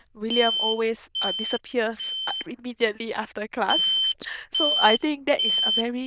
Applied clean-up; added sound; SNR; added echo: neural diffusion model UNIVERSE++.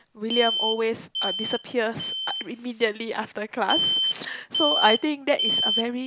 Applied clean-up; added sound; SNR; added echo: none; Alarm; 1 dB; none.